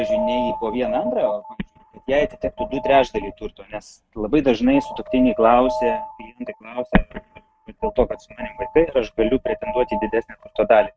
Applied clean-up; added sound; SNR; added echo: neural mask model RNNoise.